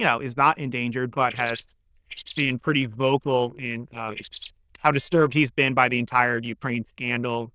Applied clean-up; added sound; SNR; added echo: neural diffusion model UNIVERSE++.